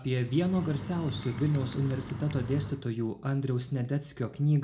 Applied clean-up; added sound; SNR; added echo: none; Bird; 10 dB; reverberation time 0.3 s.